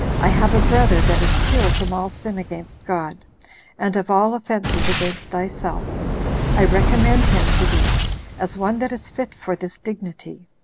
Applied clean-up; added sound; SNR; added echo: none; Boom; -3 dB; none.